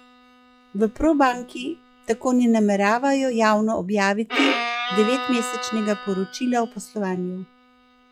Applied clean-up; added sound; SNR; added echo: classical method log-MMSE.